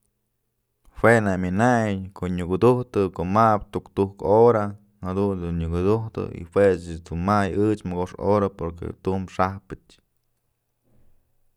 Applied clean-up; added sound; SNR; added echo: none; none; none; none.